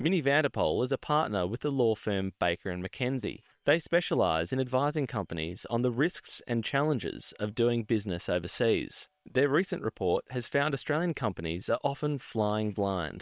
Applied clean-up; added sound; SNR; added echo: neural separator model SepFormer WHAM!.